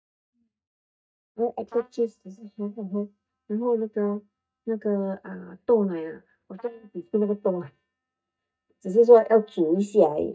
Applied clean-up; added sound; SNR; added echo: neural mask model DeepFilterNet 3.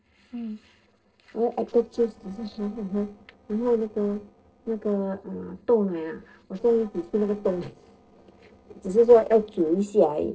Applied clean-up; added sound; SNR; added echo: neural separator model SepFormer DNS4.